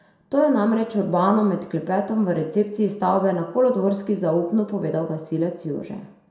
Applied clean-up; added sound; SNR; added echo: none; none; none; reverberation time 0.6 s.